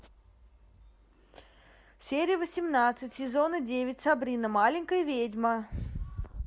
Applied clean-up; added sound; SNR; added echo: none; none; none; none.